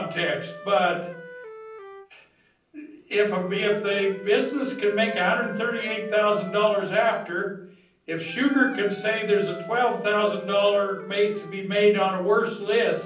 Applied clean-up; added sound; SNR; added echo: none; Wind instrument, woodwind instrument; 16 dB; reverberation time 0.6 s.